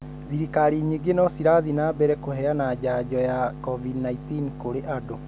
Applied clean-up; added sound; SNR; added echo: none; none; none; none.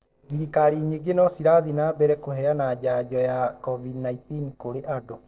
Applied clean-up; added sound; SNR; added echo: neural separator model SepFormer DNS4.